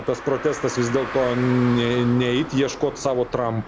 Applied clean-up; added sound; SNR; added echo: none; Car; 12 dB; none.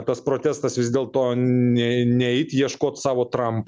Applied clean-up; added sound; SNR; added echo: none; none; none; none.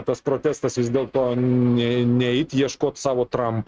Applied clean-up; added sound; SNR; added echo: neural mask model RNNoise.